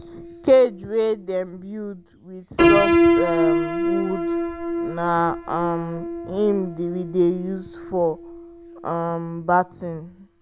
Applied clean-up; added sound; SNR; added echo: none; Piano; 1 dB; none.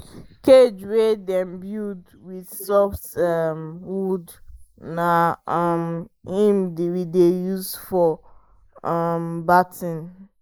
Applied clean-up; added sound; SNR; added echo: neural mask model Resemble Enhance denoiser.